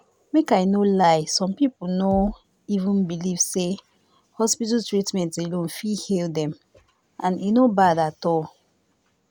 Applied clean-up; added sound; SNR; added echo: none; Bass drum; 12 dB; none.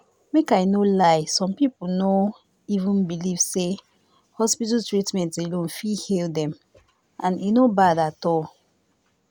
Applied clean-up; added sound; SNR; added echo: none; none; none; none.